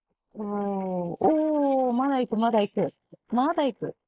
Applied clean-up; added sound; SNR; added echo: neural mask model Resemble Enhance denoiser.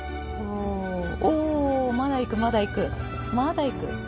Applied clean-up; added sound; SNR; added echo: none; none; none; none.